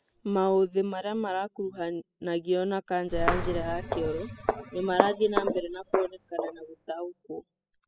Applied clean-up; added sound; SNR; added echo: classical method spectral subtraction.